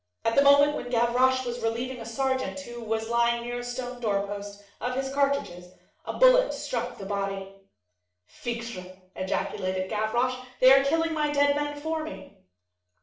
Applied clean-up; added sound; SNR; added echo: none; none; none; reverberation time 0.5 s.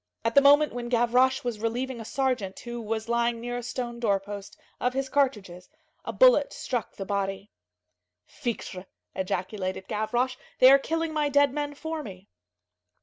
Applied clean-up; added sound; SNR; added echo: none; none; none; none.